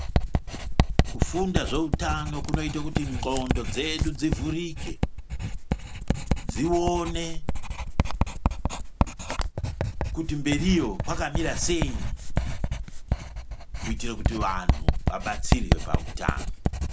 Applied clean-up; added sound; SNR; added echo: none; Writing; -5 dB; none.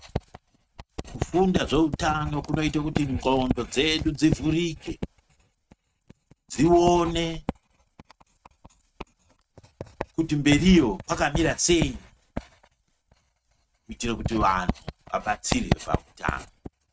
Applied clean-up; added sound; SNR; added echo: neural mask model RNNoise.